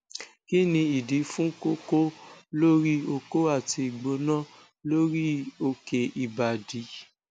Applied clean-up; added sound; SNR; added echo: none; none; none; none.